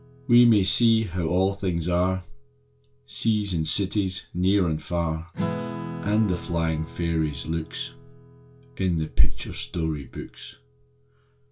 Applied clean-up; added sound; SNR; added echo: none; Acoustic guitar / Strum; 16 dB; reverberation time 0.2 s.